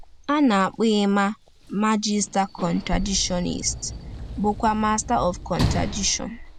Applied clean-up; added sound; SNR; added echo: none; Sliding door / Slam; 9 dB; none.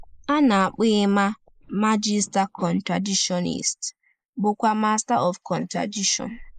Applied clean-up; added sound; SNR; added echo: neural mask model Resemble Enhance denoiser.